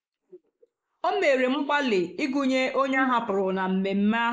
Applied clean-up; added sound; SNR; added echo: neural mask model Resemble Enhance denoiser.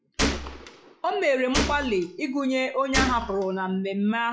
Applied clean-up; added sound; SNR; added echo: classical method log-MMSE.